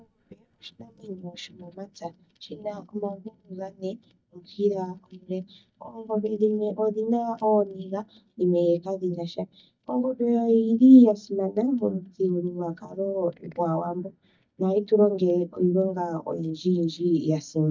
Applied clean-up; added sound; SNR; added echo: neural mask model DeepFilterNet 3.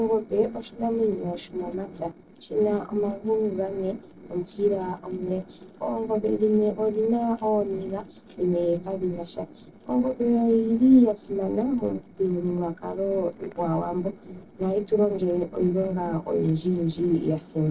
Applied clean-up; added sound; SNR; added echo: neural separator model SepFormer DNS4.